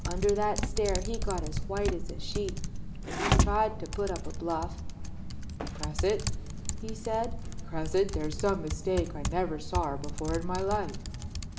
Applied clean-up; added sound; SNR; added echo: none; Typing; 0 dB; reverberation time 2.7 s.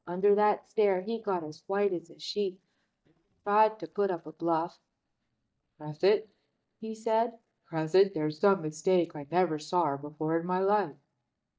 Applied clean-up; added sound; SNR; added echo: neural mask model DeepFilterNet 3.